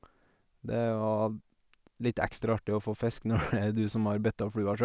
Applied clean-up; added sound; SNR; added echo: none; none; none; none.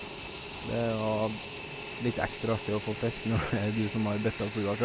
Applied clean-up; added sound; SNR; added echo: none; Fixed-wing aircraft, airplane; 9 dB; none.